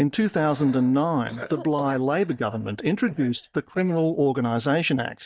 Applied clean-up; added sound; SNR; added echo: neural mask model DeepFilterNet 3.